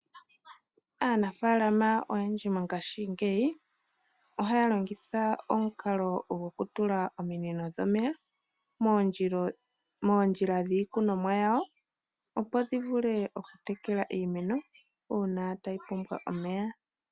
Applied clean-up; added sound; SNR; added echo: none; none; none; none.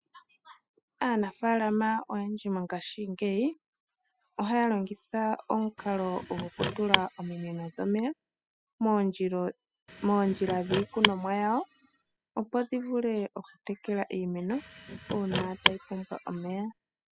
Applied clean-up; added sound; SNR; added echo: classical method spectral subtraction.